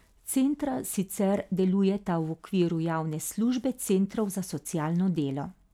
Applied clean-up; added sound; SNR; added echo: none; none; none; none.